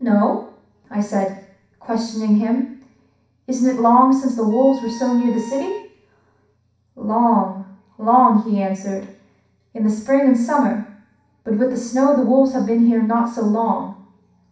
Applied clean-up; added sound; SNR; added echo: none; Wind instrument, woodwind instrument; 19 dB; reverberation time 0.6 s.